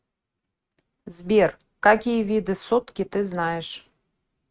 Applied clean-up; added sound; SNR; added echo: neural mask model RNNoise.